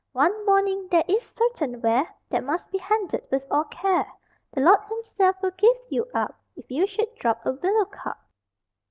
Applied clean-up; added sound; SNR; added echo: none; none; none; none.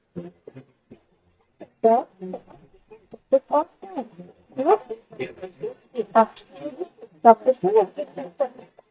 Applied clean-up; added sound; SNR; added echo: neural mask model DeepFilterNet 3.